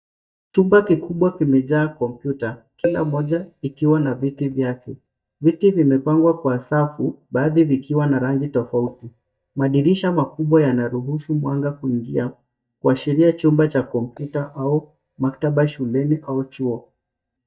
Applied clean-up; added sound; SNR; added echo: neural mask model DeepFilterNet 3.